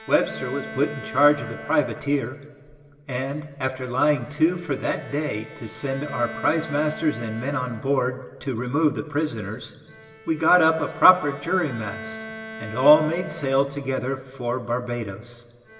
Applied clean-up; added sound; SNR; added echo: none; Bowed string instrument; 16 dB; reverberation time 1.9 s.